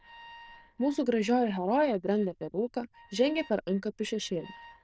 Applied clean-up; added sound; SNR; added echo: neural diffusion model UNIVERSE++.